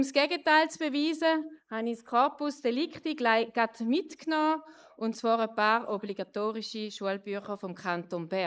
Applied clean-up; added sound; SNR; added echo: neural mask model Resemble Enhance denoiser.